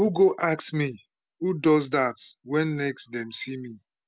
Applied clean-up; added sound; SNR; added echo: none; none; none; none.